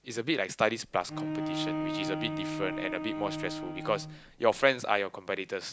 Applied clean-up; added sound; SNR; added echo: none; Bowed string instrument; 4 dB; none.